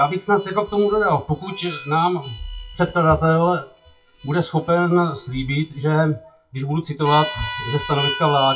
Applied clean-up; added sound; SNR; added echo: classical method WPE with log-MMSE.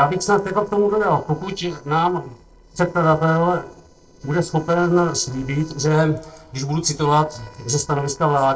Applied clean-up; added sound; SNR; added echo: neural separator model SepFormer DNS4.